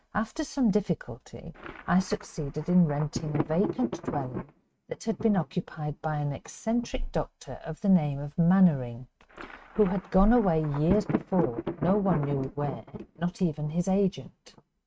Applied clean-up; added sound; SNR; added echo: neural mask model RNNoise.